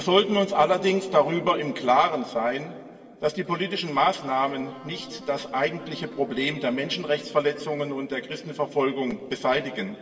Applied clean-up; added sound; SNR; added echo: none; Wind instrument, woodwind instrument; 19 dB; reverberation time 1.8 s.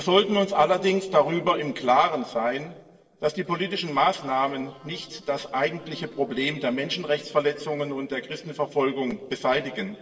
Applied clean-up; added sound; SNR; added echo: neural separator model SepFormer DNS4.